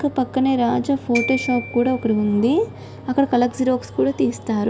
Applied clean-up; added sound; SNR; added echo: none; Glockenspiel; 15 dB; none.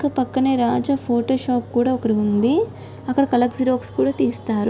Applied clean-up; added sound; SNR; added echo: none; none; none; none.